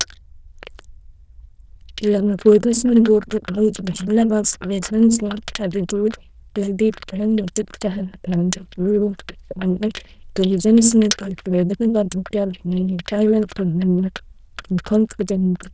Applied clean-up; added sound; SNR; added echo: neural diffusion model UNIVERSE++.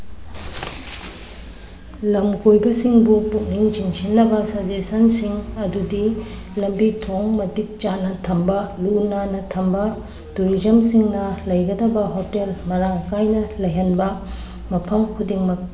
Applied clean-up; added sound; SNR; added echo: none; none; none; none.